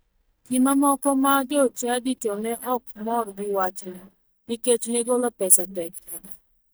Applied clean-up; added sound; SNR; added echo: neural mask model DeepFilterNet 3.